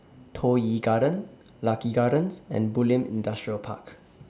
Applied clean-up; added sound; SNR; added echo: none; none; none; none.